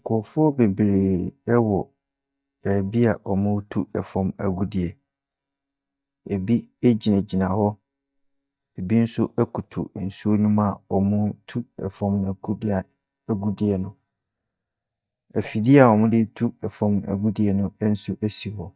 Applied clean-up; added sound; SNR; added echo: neural mask model DeepFilterNet 3.